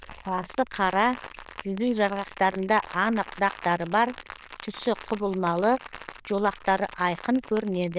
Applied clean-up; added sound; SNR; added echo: neural diffusion model UNIVERSE++.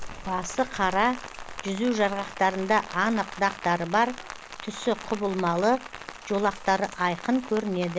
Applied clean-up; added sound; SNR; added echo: none; Rain; 12 dB; none.